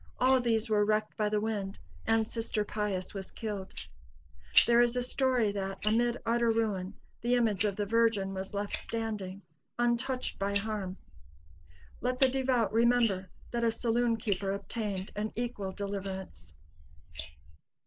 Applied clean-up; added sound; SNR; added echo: neural mask model Resemble Enhance denoiser.